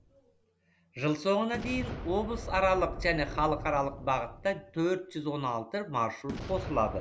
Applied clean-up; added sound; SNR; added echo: none; Boom; 10 dB; none.